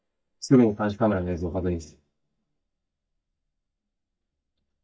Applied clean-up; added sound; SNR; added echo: neural mask model DeepFilterNet 3.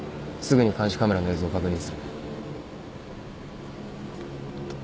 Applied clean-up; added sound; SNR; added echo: none; none; none; none.